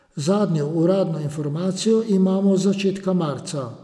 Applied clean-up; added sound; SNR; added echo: none; none; none; none.